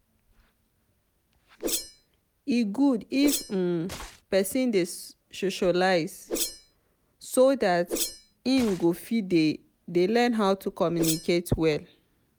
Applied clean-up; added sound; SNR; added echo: none; Whoosh, swoosh, swish; 12 dB; none.